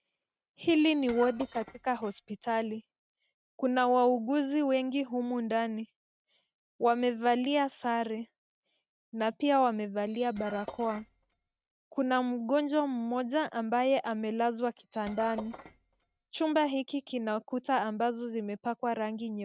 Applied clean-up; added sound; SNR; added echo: neural mask model RNNoise.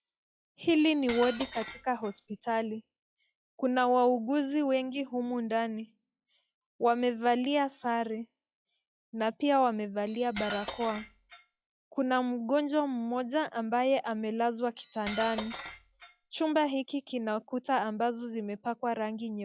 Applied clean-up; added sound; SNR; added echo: classical method log-MMSE.